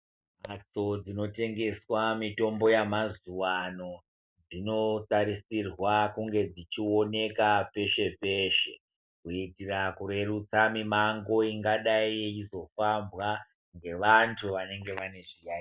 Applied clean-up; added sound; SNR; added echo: neural mask model DeepFilterNet 3.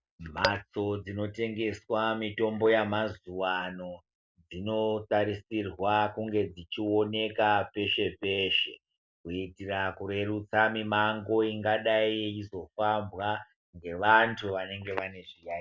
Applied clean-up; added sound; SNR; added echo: none; Tap / Glass; 3 dB; none.